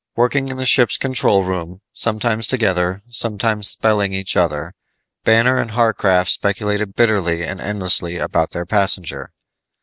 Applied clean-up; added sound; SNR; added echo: none; none; none; none.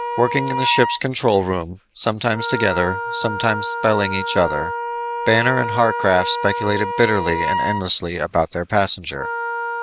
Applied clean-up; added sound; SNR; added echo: none; Wind instrument, woodwind instrument; 5 dB; none.